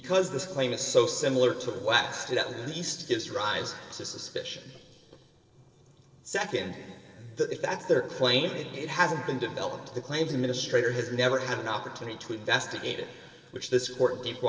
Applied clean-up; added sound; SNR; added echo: neural separator model SepFormer DNS4.